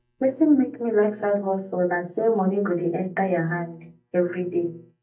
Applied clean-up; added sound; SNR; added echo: neural mask model DeepFilterNet 3.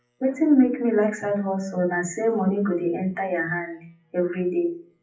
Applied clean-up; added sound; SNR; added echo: classical method WPE with log-MMSE.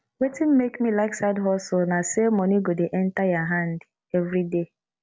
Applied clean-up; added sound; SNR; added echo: none; none; none; none.